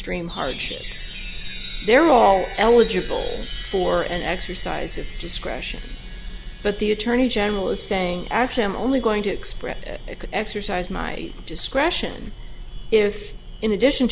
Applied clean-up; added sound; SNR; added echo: none; Chime; 18 dB; none.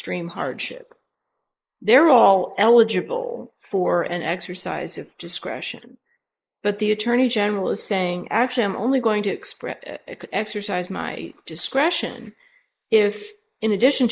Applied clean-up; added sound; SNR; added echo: neural mask model Resemble Enhance denoiser.